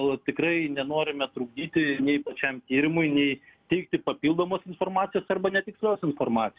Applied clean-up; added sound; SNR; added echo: none; none; none; none.